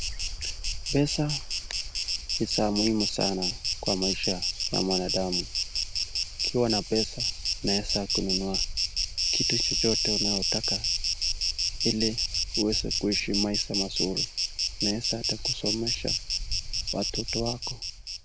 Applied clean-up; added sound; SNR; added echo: none; Insect; -2 dB; none.